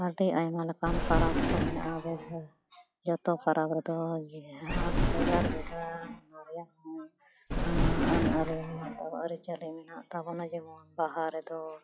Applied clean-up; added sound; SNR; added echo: classical method log-MMSE.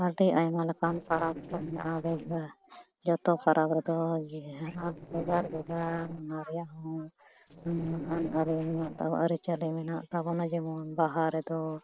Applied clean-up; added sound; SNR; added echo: neural separator model SepFormer DNS4.